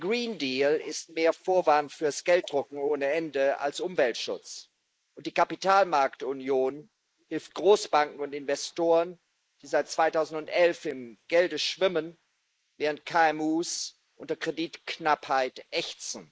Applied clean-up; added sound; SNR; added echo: neural mask model Resemble Enhance denoiser.